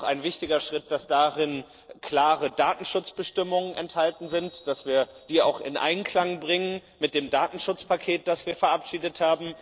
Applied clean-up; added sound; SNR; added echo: neural separator model SepFormer DNS4.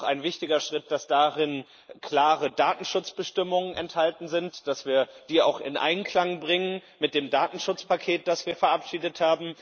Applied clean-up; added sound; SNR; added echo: neural mask model Resemble Enhance denoiser.